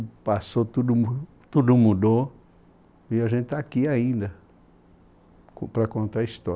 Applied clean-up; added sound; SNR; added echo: none; none; none; none.